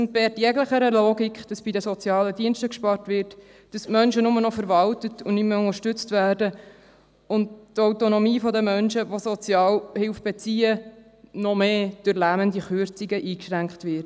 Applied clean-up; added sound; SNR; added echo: none; none; none; none.